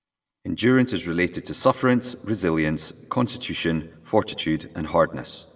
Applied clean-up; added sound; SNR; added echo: none; none; none; reverberation time 1.1 s.